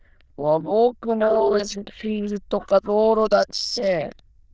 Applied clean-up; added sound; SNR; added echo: neural diffusion model UNIVERSE++.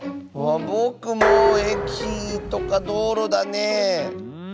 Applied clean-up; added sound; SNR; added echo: none; Dishes, pots, and pans; 2 dB; none.